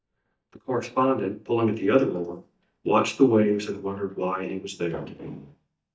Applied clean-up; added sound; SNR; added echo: neural mask model DeepFilterNet 3.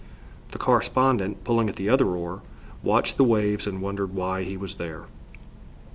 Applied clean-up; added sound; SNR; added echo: none; none; none; none.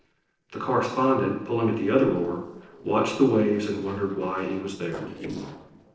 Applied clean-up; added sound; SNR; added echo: neural separator model SepFormer DNS4.